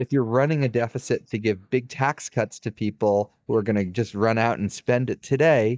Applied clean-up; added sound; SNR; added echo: neural mask model DeepFilterNet 3.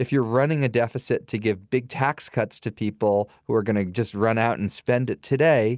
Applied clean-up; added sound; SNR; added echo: none; none; none; none.